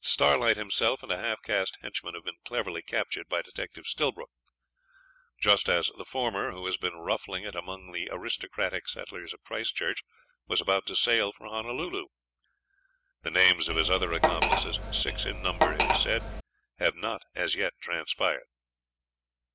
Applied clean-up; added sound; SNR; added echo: none; Cutlery, silverware; -2 dB; none.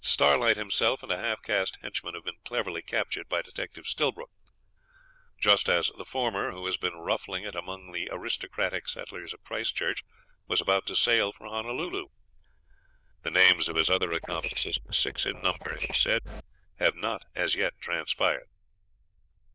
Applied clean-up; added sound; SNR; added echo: neural diffusion model UNIVERSE++.